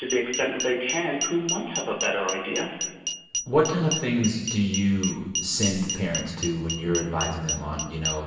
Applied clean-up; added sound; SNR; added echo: none; Glass; 6 dB; reverberation time 1.2 s.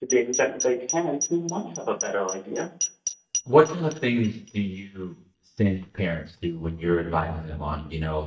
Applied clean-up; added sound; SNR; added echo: neural mask model DeepFilterNet 3.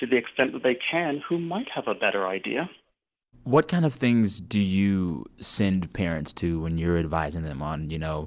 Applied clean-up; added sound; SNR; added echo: none; none; none; none.